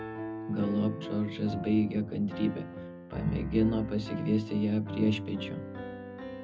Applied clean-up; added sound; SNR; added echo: none; Piano; 9 dB; reverberation time 0.4 s.